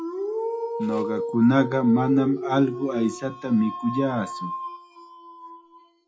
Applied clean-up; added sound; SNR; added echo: classical method WPE with log-MMSE.